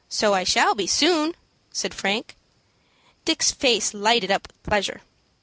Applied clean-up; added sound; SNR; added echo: none; none; none; none.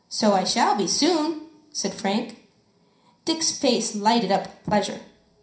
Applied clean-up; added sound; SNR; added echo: none; none; none; reverberation time 0.5 s.